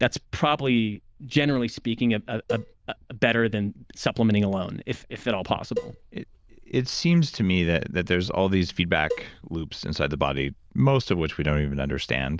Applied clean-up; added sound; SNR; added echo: neural diffusion model UNIVERSE++.